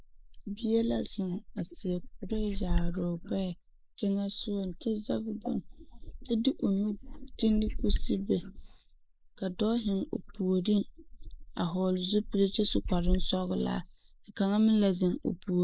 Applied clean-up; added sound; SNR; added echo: neural mask model Resemble Enhance denoiser.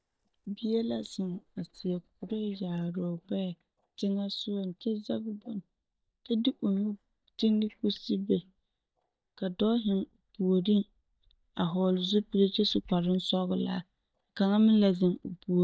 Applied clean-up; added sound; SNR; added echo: neural mask model DeepFilterNet 3.